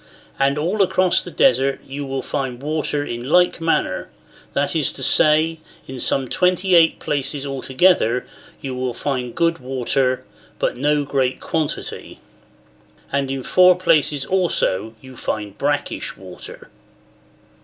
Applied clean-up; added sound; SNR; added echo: none; none; none; none.